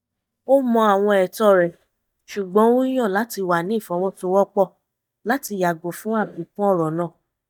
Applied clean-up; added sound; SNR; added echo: neural mask model DeepFilterNet 3.